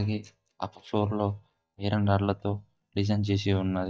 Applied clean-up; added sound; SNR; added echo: neural mask model DeepFilterNet 3.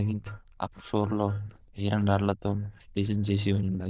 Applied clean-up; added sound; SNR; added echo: neural diffusion model UNIVERSE++.